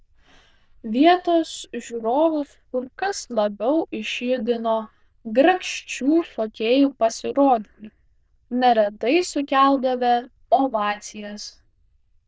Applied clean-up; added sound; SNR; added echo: neural diffusion model UNIVERSE++.